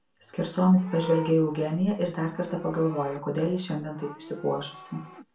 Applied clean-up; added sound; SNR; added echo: none; Livestock, farm animals, working animals; 17 dB; reverberation time 0.3 s.